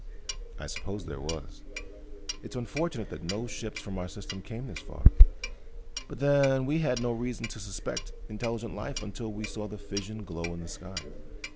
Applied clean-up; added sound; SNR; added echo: none; Clock; -4 dB; none.